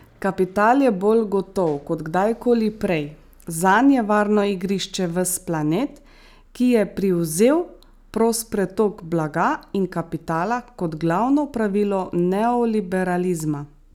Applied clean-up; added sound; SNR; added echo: none; none; none; none.